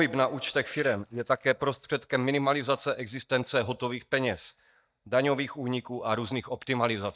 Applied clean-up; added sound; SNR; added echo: neural mask model DeepFilterNet 3.